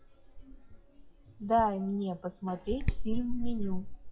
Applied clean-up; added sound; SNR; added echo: classical method WPE with log-MMSE.